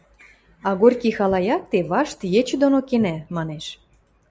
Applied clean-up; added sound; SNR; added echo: none; none; none; none.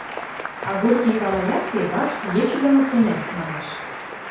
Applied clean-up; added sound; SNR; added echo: none; Applause; 8 dB; reverberation time 0.5 s.